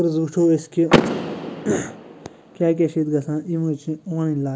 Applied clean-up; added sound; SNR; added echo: none; Door / Car; 5 dB; none.